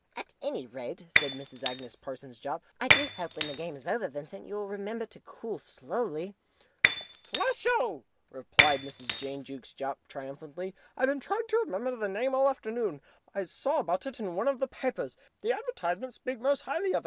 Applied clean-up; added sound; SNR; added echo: none; Shatter; -3 dB; none.